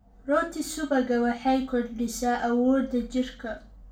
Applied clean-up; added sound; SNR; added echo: none; none; none; reverberation time 0.3 s.